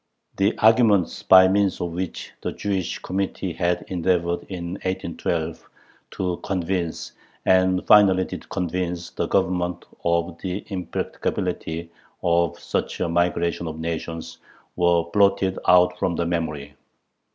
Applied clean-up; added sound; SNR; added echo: none; none; none; none.